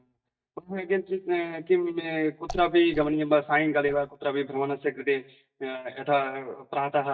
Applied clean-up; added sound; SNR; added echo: neural mask model DeepFilterNet 3.